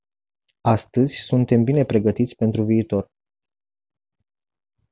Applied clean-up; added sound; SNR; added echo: none; none; none; none.